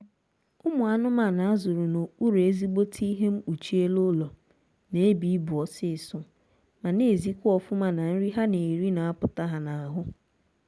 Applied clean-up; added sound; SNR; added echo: none; none; none; none.